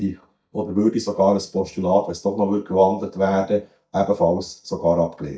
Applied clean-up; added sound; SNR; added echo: neural mask model DeepFilterNet 3.